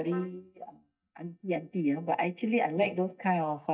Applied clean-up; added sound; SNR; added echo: neural mask model DeepFilterNet 3.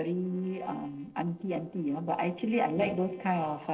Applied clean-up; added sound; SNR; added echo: neural separator model SepFormer DNS4.